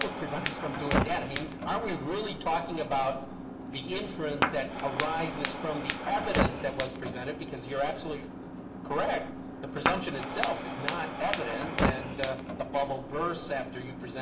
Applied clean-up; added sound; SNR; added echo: none; Fire; -3 dB; reverberation time 0.7 s.